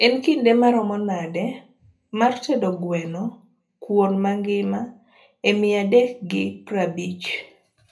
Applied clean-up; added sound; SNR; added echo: none; none; none; reverberation time 0.3 s.